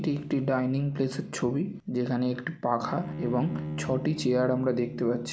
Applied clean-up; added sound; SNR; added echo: none; Bowed string instrument; 11 dB; none.